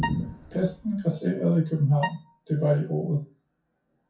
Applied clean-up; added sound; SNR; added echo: classical method WPE with log-MMSE.